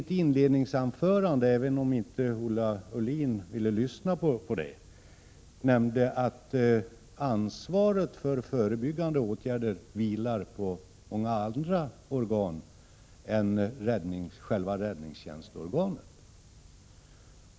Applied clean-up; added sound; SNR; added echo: none; none; none; none.